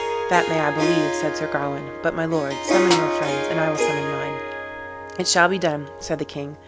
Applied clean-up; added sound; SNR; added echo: none; Harp + Snare drum; 1 dB; none.